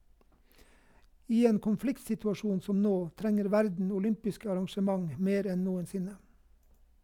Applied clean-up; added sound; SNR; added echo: none; none; none; none.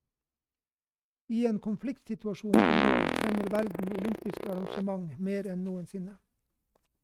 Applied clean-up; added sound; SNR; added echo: neural mask model RNNoise.